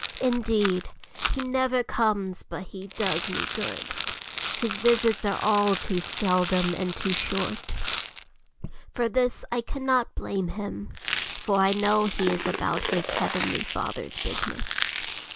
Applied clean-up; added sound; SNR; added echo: none; Rattle; 4 dB; none.